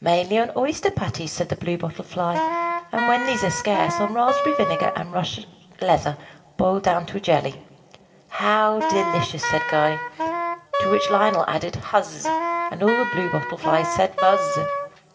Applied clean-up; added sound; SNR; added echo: none; Wind instrument, woodwind instrument; 1 dB; reverberation time 1.9 s.